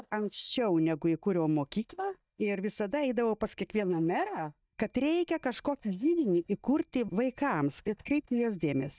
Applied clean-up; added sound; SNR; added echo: neural mask model DeepFilterNet 3.